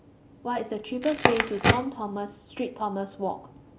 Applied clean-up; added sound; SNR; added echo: none; Crackle; -2 dB; none.